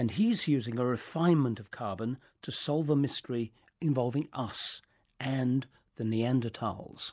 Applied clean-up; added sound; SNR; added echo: none; none; none; none.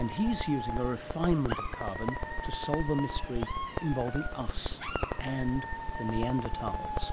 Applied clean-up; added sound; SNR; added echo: none; Crackle + Alarm / Dog; 1 dB; none.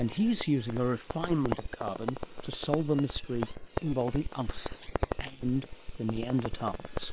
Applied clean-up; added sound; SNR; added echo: neural separator model SepFormer WHAM!.